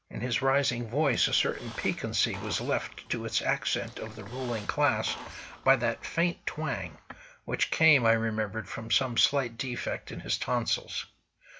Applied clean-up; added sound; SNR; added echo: none; Squeak; 17 dB; none.